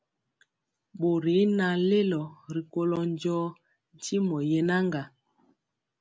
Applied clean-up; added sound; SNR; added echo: none; none; none; none.